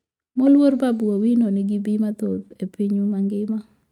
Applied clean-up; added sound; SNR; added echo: neural mask model RNNoise.